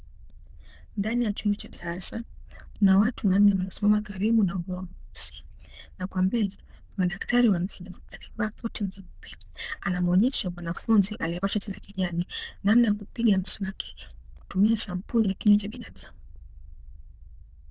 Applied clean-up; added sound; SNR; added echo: neural diffusion model UNIVERSE++.